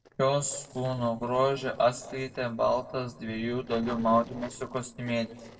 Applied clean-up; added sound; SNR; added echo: neural separator model SepFormer DNS4.